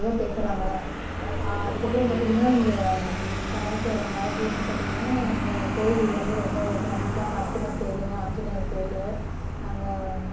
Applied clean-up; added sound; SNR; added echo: none; Vehicle; 1 dB; reverberation time 0.6 s.